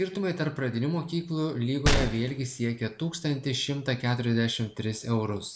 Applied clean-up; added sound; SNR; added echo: none; Gunshot, gunfire; 3 dB; none.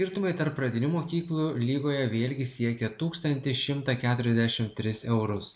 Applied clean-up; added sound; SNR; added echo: none; none; none; none.